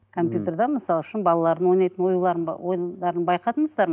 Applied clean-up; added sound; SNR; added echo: none; none; none; none.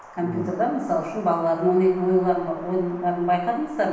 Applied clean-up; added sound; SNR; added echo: none; Wind; 20 dB; reverberation time 0.9 s.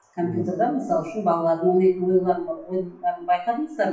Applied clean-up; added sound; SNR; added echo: classical method WPE with log-MMSE.